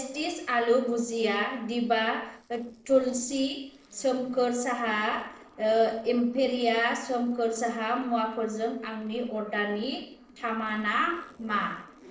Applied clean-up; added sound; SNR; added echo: neural separator model SepFormer DNS4.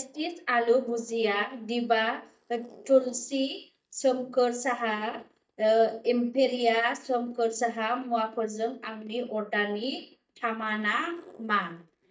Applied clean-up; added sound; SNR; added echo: neural mask model DeepFilterNet 3.